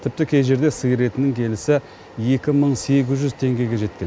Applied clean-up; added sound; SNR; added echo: none; none; none; none.